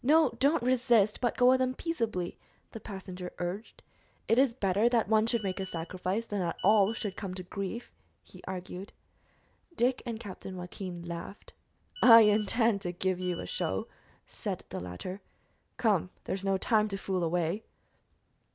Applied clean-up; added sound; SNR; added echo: none; Telephone; 18 dB; none.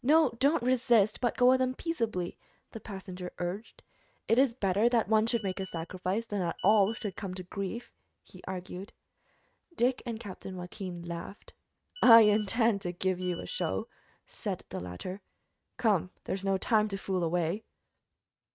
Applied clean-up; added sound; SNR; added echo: neural mask model RNNoise.